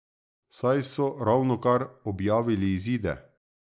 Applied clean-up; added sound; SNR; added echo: none; none; none; none.